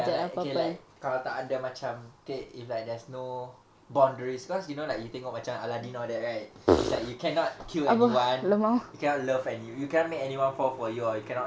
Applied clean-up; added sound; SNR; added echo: none; none; none; none.